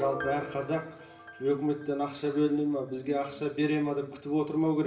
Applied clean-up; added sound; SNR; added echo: none; Piano; 15 dB; reverberation time 0.7 s.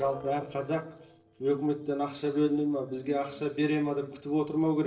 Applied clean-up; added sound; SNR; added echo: neural separator model SepFormer DNS4.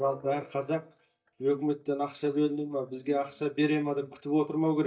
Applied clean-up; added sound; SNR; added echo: neural mask model DeepFilterNet 3.